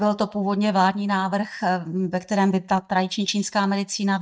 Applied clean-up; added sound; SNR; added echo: neural mask model DeepFilterNet 3.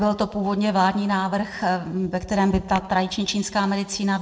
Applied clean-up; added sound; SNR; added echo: neural separator model SepFormer DNS4.